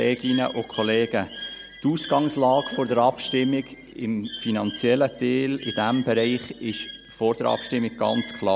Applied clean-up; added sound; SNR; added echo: none; Bird; 15 dB; none.